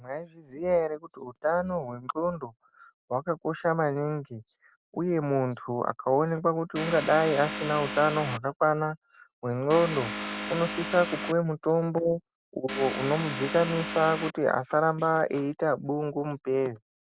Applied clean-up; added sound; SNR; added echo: none; Vehicle; 6 dB; none.